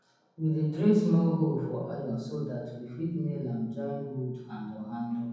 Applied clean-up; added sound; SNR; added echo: none; none; none; reverberation time 1.1 s.